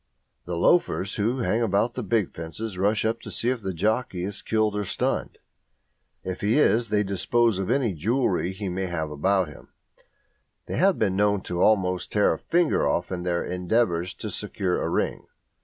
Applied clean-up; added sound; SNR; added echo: none; none; none; none.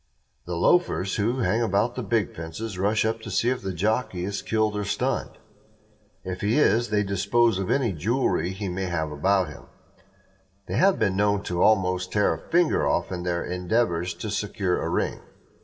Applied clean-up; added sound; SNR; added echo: none; none; none; reverberation time 0.3 s.